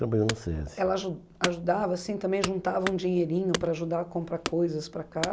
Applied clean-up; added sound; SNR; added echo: none; Wood / Domestic sounds, home sounds; 10 dB; none.